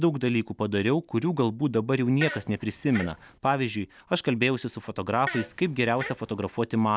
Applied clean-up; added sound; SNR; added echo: none; Fart; 12 dB; none.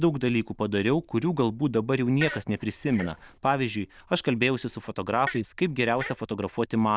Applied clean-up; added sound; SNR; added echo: neural diffusion model UNIVERSE++.